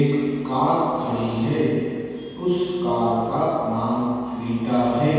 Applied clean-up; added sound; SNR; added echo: none; Piano; 15 dB; reverberation time 2.1 s.